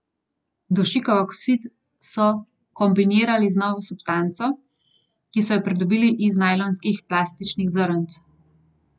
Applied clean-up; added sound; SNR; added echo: none; none; none; none.